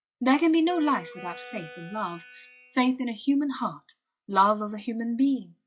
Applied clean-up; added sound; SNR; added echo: classical method log-MMSE.